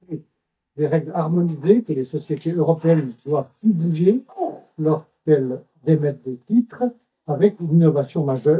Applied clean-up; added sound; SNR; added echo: neural mask model DeepFilterNet 3.